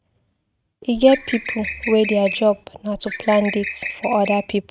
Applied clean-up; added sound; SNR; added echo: neural mask model RNNoise.